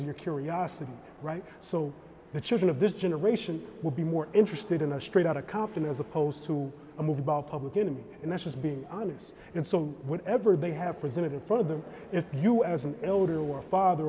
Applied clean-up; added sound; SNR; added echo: none; none; none; none.